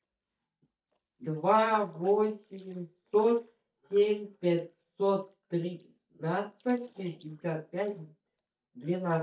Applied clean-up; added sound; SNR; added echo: neural mask model DeepFilterNet 3.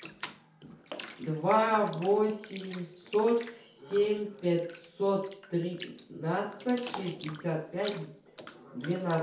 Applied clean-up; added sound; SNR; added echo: none; Bathtub (filling or washing); 17 dB; reverberation time 0.6 s.